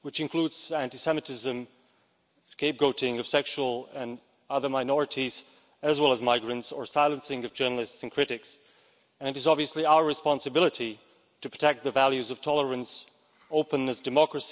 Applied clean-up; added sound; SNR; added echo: none; none; none; none.